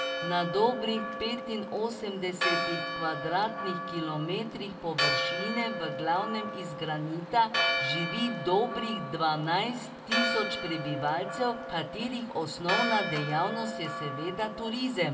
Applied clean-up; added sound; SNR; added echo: none; Church bell; 3 dB; reverberation time 1.1 s.